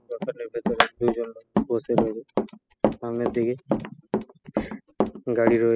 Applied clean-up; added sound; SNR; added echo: classical method spectral subtraction.